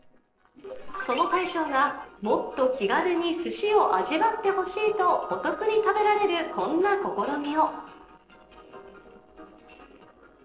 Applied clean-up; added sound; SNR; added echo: neural separator model SepFormer DNS4.